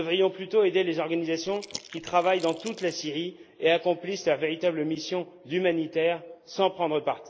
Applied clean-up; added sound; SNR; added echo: neural mask model Resemble Enhance denoiser.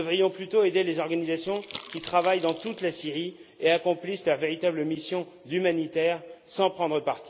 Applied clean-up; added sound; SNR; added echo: none; Crumpling, crinkling; 11 dB; none.